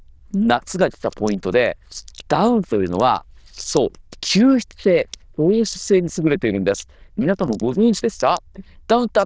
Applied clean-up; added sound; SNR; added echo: neural diffusion model UNIVERSE++.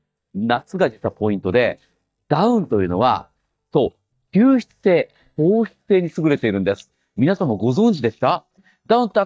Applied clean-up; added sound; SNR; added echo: neural mask model DeepFilterNet 3.